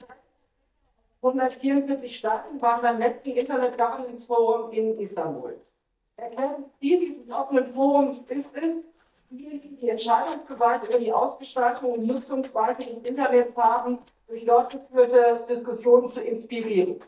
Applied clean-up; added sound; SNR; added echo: neural mask model DeepFilterNet 3.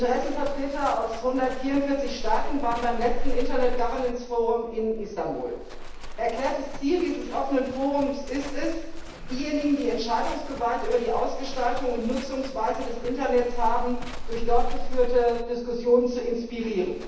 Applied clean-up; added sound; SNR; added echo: none; Livestock, farm animals, working animals; 3 dB; reverberation time 0.9 s.